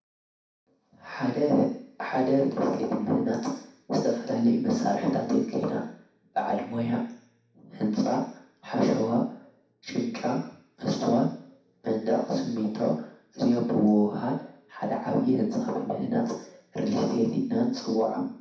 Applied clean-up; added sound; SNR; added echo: none; none; none; reverberation time 0.6 s.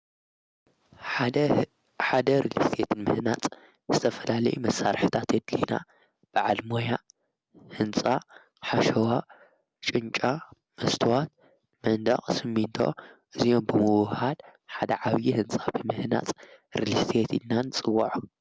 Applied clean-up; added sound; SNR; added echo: none; none; none; none.